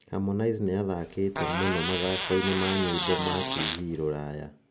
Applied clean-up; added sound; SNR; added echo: none; Fart; 2 dB; none.